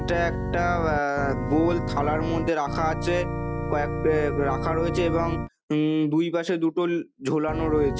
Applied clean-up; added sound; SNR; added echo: none; Organ; 4 dB; none.